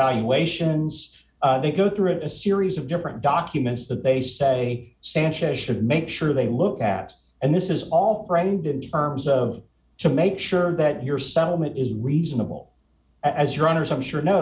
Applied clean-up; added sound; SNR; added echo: none; none; none; none.